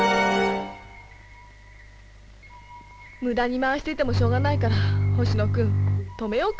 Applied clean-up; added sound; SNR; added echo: none; Bowed string instrument; -4 dB; none.